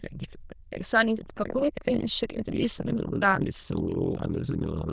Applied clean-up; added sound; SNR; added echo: neural diffusion model UNIVERSE++.